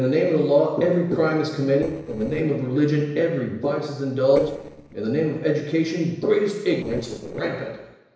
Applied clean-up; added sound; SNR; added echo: neural separator model SepFormer DNS4.